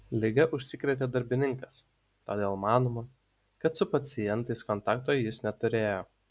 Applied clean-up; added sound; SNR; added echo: none; none; none; none.